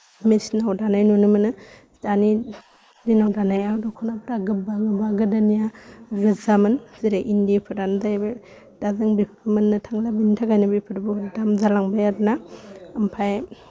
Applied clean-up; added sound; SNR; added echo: neural mask model Resemble Enhance denoiser.